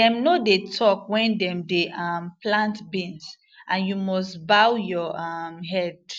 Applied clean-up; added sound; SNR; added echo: none; none; none; none.